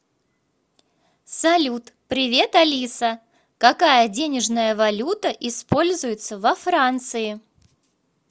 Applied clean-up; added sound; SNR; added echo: none; none; none; none.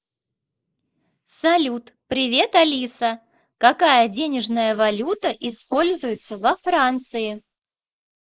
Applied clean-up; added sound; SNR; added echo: neural mask model Resemble Enhance denoiser.